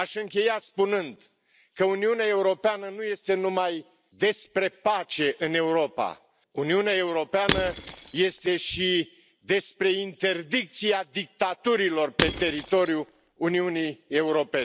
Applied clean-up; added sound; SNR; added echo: none; Shatter / Crushing; 6 dB; none.